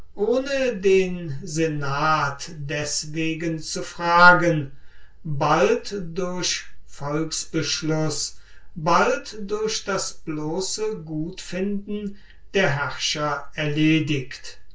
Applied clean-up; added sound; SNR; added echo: none; none; none; reverberation time 0.2 s.